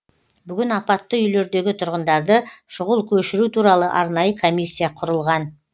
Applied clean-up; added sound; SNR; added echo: none; none; none; none.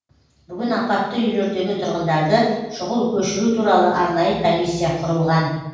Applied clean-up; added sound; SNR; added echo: none; none; none; reverberation time 1.2 s.